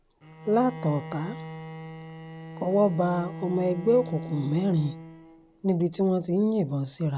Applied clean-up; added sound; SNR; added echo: none; Bowed string instrument; 13 dB; none.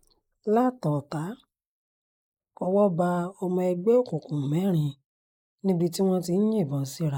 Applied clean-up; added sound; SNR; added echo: neural mask model Resemble Enhance denoiser.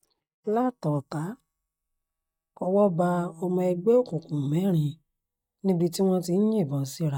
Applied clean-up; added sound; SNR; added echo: neural mask model DeepFilterNet 3.